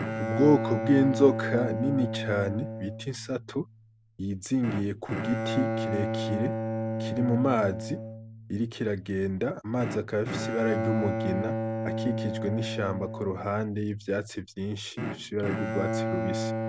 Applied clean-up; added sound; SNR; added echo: none; Bowed string instrument; 3 dB; none.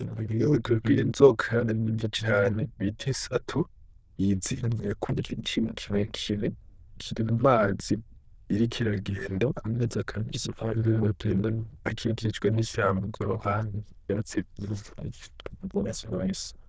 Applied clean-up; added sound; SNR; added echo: neural diffusion model UNIVERSE++.